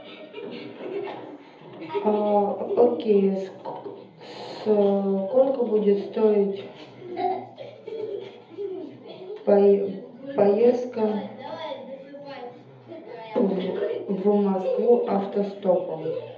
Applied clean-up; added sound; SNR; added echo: none; none; none; reverberation time 0.7 s.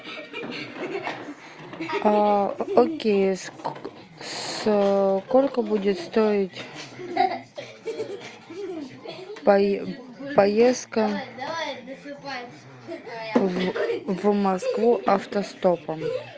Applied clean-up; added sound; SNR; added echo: none; none; none; none.